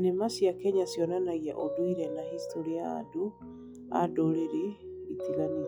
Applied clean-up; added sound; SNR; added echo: classical method log-MMSE.